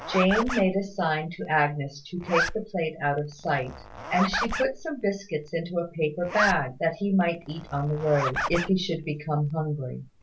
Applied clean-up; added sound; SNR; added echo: none; Zipper (clothing); 7 dB; none.